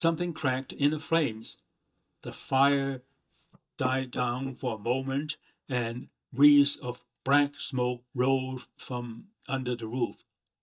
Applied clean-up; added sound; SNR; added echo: neural mask model DeepFilterNet 3.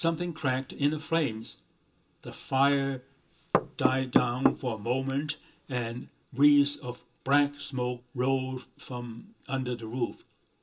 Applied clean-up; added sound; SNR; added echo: none; Knock / Wood; 2 dB; reverberation time 0.2 s.